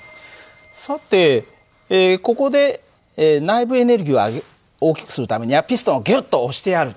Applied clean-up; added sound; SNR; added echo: none; none; none; none.